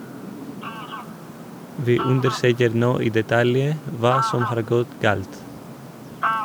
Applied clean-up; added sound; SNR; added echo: none; Fowl; 8 dB; none.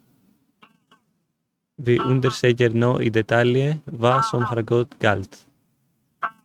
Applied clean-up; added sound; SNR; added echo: neural mask model RNNoise.